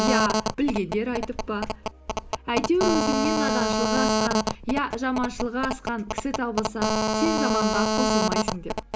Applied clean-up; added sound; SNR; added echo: none; Telephone; -1 dB; none.